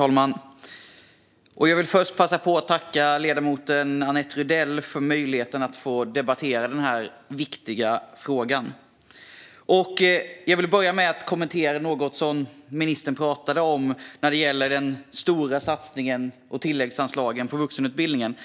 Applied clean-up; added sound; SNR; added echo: none; none; none; none.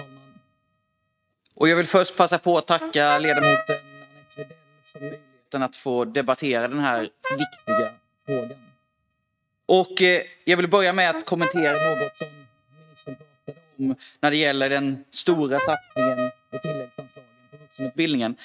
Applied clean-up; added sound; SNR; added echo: neural mask model RNNoise.